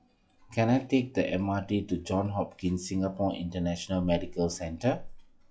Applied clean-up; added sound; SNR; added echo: classical method log-MMSE.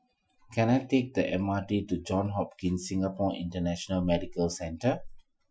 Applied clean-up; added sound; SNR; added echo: classical method Wiener filter.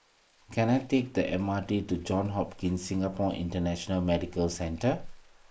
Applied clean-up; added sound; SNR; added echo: neural mask model Resemble Enhance denoiser.